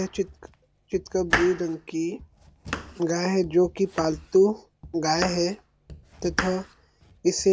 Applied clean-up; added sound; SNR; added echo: none; Domestic sounds, home sounds; 10 dB; none.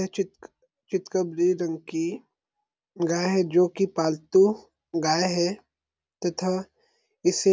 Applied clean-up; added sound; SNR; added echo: none; none; none; none.